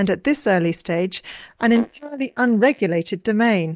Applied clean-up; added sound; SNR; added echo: neural mask model DeepFilterNet 3.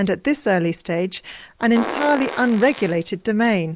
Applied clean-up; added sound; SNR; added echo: none; Fart; 11 dB; none.